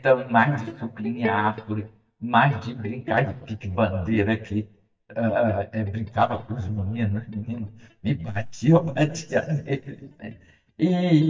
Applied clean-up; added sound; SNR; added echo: neural mask model DeepFilterNet 3.